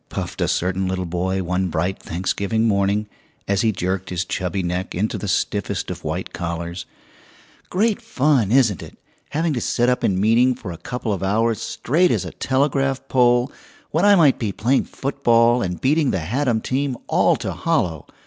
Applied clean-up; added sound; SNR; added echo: none; none; none; none.